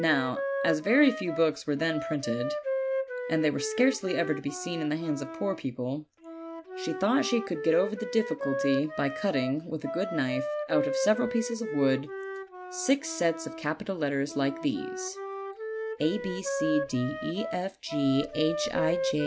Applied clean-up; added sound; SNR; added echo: none; Wind instrument, woodwind instrument; 5 dB; none.